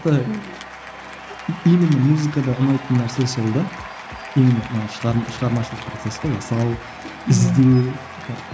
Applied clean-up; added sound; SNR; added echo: none; Applause / Cheering; 15 dB; none.